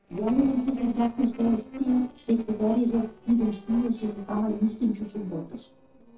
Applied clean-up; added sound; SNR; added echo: neural separator model SepFormer DNS4.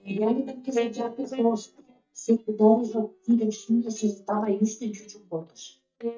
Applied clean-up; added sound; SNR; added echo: neural mask model DeepFilterNet 3.